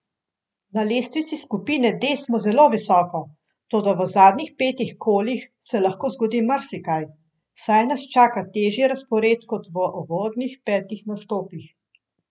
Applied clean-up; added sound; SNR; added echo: none; none; none; none.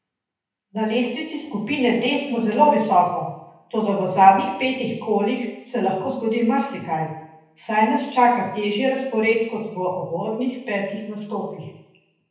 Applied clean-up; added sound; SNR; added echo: none; none; none; reverberation time 0.9 s.